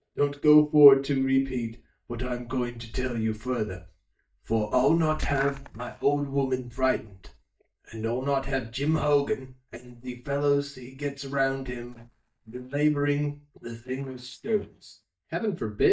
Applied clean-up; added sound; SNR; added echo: neural mask model DeepFilterNet 3.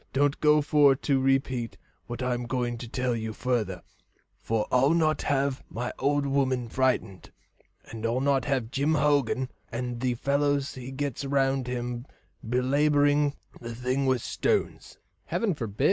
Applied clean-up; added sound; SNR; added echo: none; none; none; none.